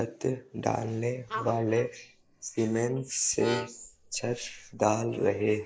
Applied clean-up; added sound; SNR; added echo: neural mask model Resemble Enhance denoiser.